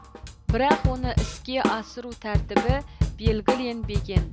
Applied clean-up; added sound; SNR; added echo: none; Drum kit; -4 dB; none.